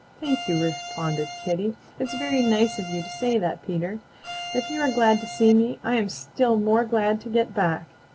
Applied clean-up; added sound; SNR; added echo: none; Bowed string instrument; 10 dB; none.